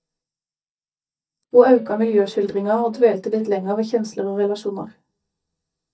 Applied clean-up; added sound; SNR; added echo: neural mask model DeepFilterNet 3.